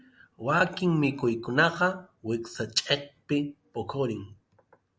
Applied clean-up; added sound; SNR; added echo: none; none; none; none.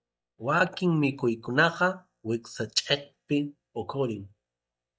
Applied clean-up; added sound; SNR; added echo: neural mask model DeepFilterNet 3.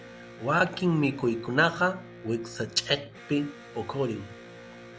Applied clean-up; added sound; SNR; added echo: none; Electric guitar; 17 dB; none.